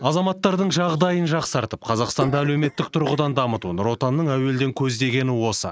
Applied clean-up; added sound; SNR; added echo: neural mask model RNNoise.